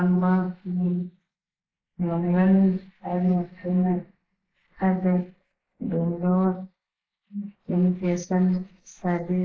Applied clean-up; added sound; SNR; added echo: neural mask model Resemble Enhance denoiser.